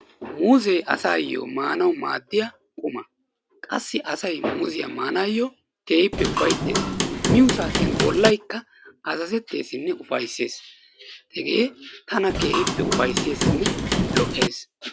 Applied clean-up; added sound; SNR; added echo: none; Hammer / Wood; -1 dB; none.